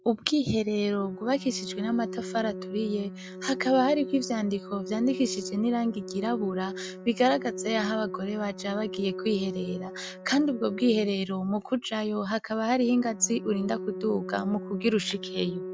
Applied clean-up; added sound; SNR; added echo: none; Organ; 11 dB; none.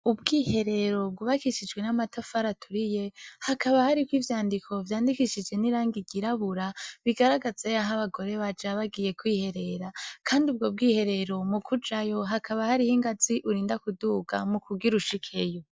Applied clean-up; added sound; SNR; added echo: none; none; none; none.